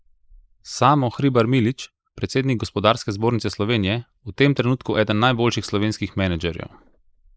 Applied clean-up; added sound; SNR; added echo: neural mask model Resemble Enhance denoiser.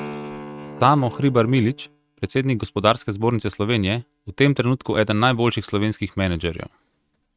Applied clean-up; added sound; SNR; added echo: neural mask model RNNoise.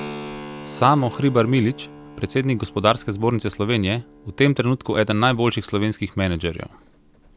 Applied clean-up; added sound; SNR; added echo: none; Keyboard (musical); 18 dB; none.